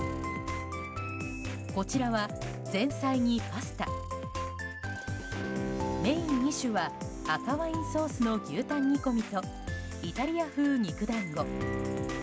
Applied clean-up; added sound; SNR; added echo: none; Bowed string instrument; 9 dB; none.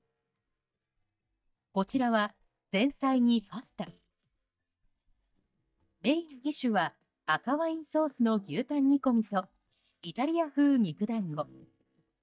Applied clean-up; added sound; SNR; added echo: neural mask model DeepFilterNet 3.